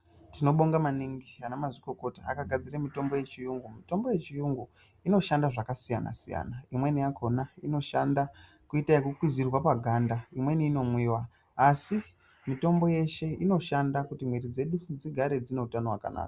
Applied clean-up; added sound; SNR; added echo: none; none; none; none.